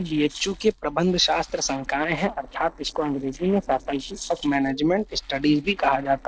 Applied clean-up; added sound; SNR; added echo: neural separator model SepFormer DNS4.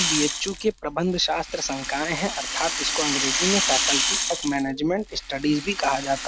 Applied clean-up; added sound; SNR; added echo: none; Rattle (instrument); 1 dB; none.